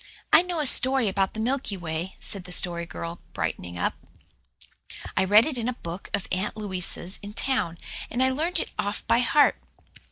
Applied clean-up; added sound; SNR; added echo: neural separator model SepFormer DNS4.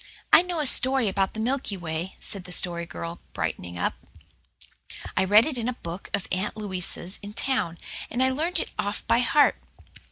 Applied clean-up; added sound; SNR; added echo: none; none; none; none.